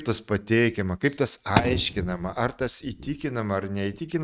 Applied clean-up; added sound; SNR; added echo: neural mask model RNNoise.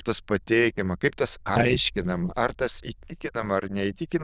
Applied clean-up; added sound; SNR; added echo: neural diffusion model UNIVERSE++.